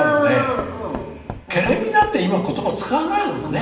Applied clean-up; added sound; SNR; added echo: none; Knock / Wood; 15 dB; reverberation time 0.9 s.